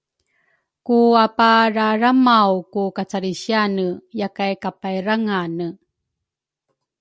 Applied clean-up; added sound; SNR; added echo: none; none; none; none.